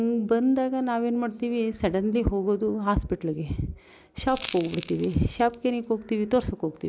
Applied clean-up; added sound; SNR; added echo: none; Crackle; 8 dB; none.